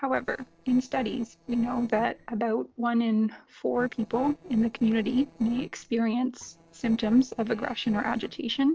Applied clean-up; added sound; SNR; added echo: neural separator model SepFormer DNS4.